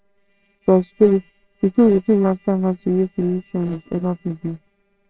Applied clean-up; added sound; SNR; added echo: neural separator model SepFormer WHAMR!.